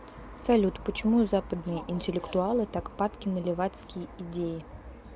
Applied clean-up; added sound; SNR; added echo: none; none; none; none.